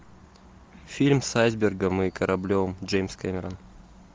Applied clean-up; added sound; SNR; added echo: none; none; none; none.